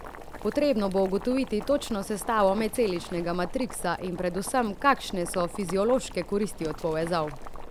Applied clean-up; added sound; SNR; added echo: none; Boiling + Livestock, farm animals, working animals; 12 dB; none.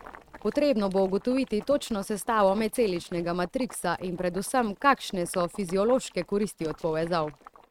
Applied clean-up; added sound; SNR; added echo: neural mask model RNNoise.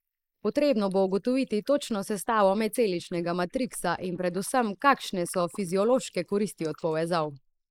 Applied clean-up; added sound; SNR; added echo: neural mask model Resemble Enhance denoiser.